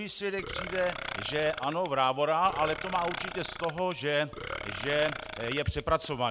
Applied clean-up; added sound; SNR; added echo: none; Burping, eructation; 9 dB; none.